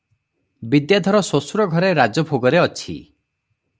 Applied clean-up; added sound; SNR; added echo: none; none; none; none.